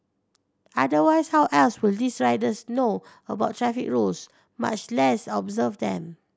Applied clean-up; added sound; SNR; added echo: none; none; none; none.